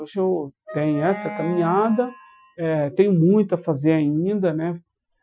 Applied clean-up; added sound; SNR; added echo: classical method Wiener filter.